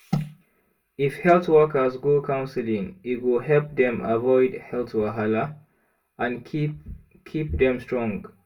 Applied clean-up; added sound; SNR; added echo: none; none; none; reverberation time 0.2 s.